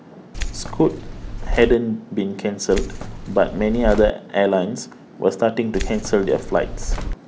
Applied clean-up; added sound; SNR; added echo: none; Keys jangling; 5 dB; none.